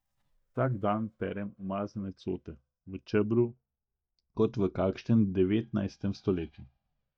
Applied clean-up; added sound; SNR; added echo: neural mask model DeepFilterNet 3.